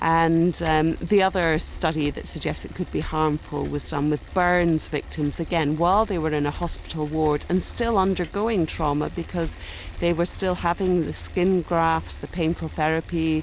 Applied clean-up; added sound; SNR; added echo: none; Bicycle; 13 dB; none.